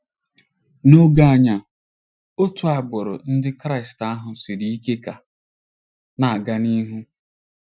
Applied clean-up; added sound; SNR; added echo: classical method Wiener filter.